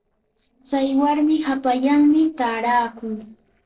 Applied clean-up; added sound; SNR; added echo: neural separator model SepFormer DNS4.